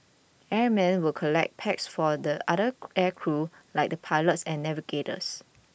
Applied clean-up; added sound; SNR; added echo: none; none; none; none.